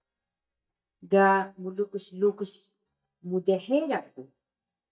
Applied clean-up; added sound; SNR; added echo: neural mask model DeepFilterNet 3.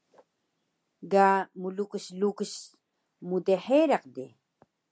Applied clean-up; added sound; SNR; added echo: none; none; none; none.